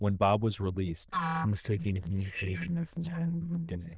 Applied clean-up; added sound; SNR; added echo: neural diffusion model UNIVERSE++.